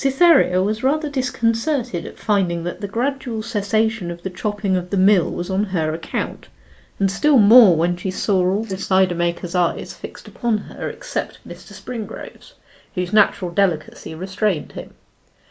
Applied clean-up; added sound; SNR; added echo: neural mask model Resemble Enhance denoiser.